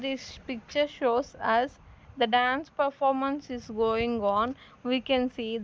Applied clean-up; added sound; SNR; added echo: none; none; none; none.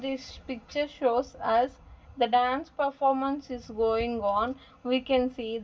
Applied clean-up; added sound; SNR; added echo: none; none; none; reverberation time 0.2 s.